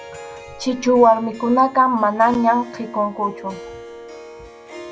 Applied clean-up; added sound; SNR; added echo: none; Harp; 18 dB; none.